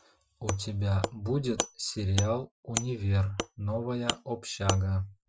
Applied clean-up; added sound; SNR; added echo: classical method Wiener filter.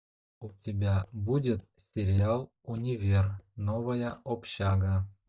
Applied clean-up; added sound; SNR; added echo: neural mask model DeepFilterNet 3.